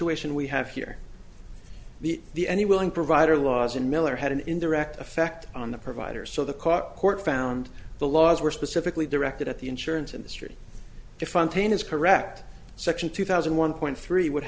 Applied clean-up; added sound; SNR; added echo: none; none; none; none.